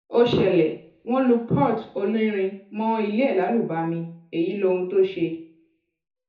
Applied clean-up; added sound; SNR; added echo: none; none; none; reverberation time 0.6 s.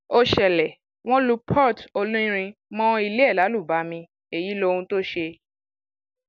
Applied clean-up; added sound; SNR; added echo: none; none; none; none.